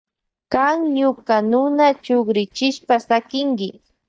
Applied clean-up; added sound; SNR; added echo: neural mask model DeepFilterNet 3.